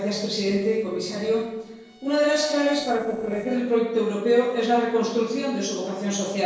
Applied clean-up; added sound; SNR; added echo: neural separator model SepFormer DNS4.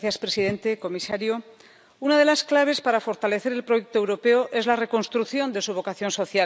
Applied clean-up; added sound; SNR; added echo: none; none; none; none.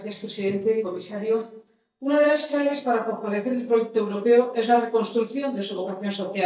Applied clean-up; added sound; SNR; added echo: neural mask model DeepFilterNet 3.